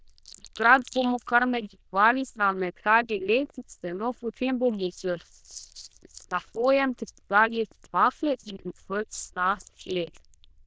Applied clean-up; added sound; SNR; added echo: neural diffusion model UNIVERSE++.